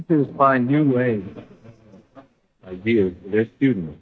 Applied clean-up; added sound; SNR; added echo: neural mask model DeepFilterNet 3.